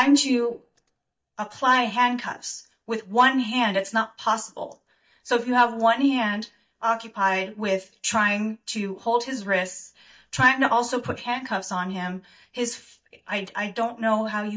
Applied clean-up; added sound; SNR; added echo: neural mask model DeepFilterNet 3.